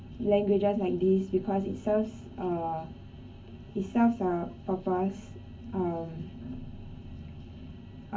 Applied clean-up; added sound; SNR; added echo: none; none; none; reverberation time 0.3 s.